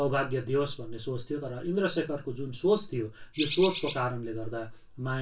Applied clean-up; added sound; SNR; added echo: none; Bird; -3 dB; reverberation time 0.2 s.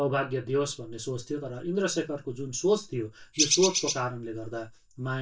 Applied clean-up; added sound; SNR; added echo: neural mask model DeepFilterNet 3.